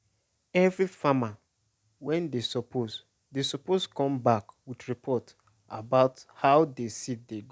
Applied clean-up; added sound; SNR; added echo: none; none; none; none.